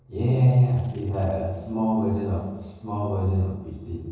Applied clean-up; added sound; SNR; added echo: neural separator model SepFormer DNS4.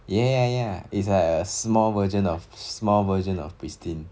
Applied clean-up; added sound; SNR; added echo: none; none; none; none.